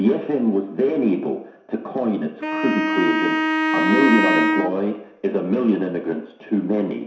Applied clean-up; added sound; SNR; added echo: none; Wind instrument, woodwind instrument; 0 dB; reverberation time 0.7 s.